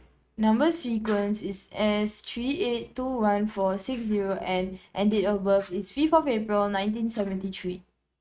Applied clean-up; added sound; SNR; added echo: neural mask model RNNoise.